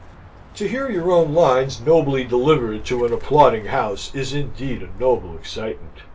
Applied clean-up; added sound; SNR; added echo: none; Bird; 13 dB; reverberation time 0.2 s.